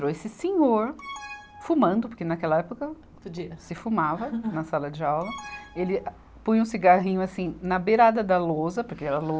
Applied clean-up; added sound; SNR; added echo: none; Alarm; 17 dB; none.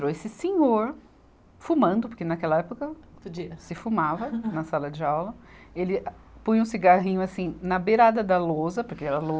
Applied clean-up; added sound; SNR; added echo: none; none; none; none.